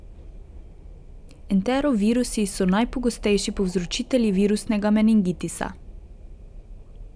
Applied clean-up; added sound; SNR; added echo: none; Wind; 16 dB; none.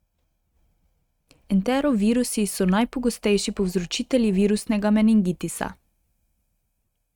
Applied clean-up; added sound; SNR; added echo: neural mask model RNNoise.